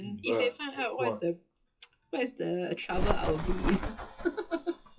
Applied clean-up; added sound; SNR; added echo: classical method WPE with log-MMSE.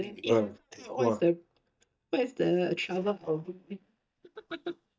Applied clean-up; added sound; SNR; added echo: neural mask model DeepFilterNet 3.